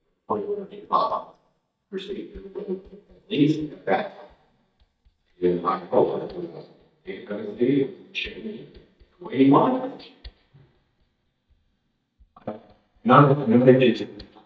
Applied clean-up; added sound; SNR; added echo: neural mask model DeepFilterNet 3.